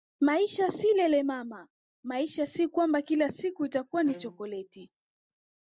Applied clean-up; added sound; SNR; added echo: neural mask model DeepFilterNet 3.